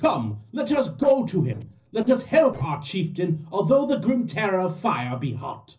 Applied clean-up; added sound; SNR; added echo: neural separator model SepFormer DNS4.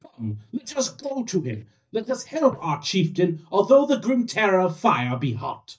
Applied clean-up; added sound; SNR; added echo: neural mask model DeepFilterNet 3.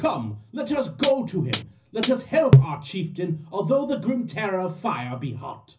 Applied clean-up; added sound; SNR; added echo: none; Hi-hat; -4 dB; reverberation time 0.4 s.